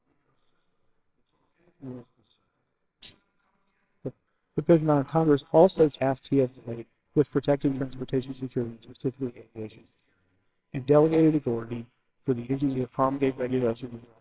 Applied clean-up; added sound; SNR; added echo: neural separator model SepFormer WHAMR!.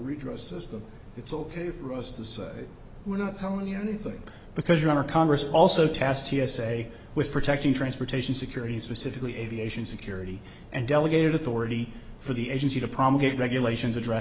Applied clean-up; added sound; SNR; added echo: none; none; none; none.